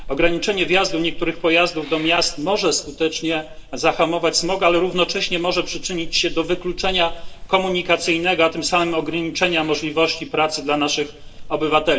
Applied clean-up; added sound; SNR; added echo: none; Meow / Purr; 12 dB; reverberation time 0.8 s.